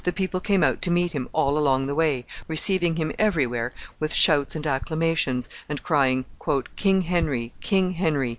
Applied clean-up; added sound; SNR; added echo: none; none; none; none.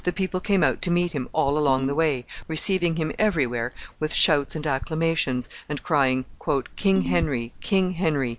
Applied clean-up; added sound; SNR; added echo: none; Ringtone; 10 dB; none.